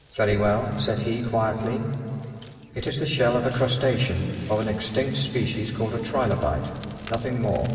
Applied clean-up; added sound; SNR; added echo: none; Crackle; 18 dB; reverberation time 2.6 s.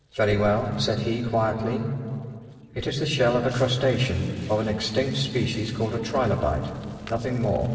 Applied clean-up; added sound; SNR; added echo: neural separator model SepFormer DNS4.